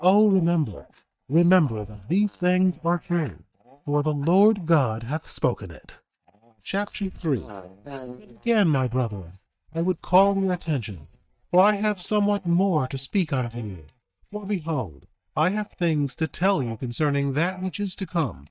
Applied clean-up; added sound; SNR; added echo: neural mask model DeepFilterNet 3.